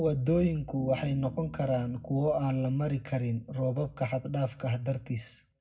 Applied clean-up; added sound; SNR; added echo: none; Bass guitar; 19 dB; reverberation time 0.3 s.